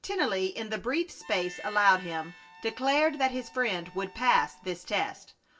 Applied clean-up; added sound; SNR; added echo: none; Harmonica; 19 dB; reverberation time 0.2 s.